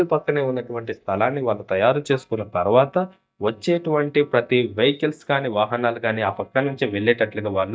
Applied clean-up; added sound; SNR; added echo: neural mask model DeepFilterNet 3.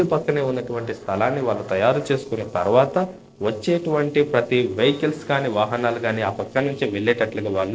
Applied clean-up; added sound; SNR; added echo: neural separator model SepFormer DNS4.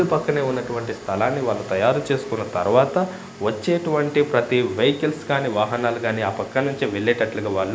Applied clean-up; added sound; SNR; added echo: none; none; none; none.